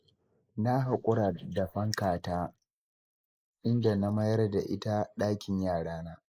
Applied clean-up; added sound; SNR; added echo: neural mask model Resemble Enhance denoiser.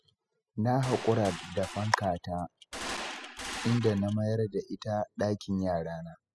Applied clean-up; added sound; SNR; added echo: classical method spectral subtraction.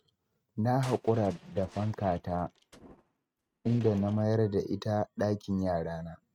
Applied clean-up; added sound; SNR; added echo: neural mask model RNNoise.